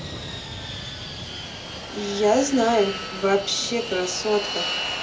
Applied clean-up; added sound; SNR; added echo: none; Fixed-wing aircraft, airplane; 7 dB; reverberation time 0.3 s.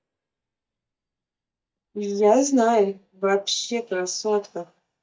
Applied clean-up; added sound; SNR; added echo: neural mask model DeepFilterNet 3.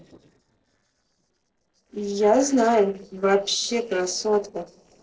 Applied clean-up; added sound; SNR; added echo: neural separator model SepFormer DNS4.